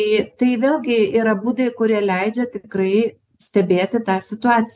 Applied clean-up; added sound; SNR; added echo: none; none; none; none.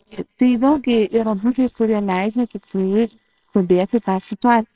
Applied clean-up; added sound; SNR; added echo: neural separator model SepFormer WHAMR!.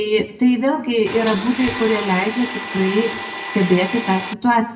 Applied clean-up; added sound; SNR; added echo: none; Domestic sounds, home sounds; 9 dB; reverberation time 0.6 s.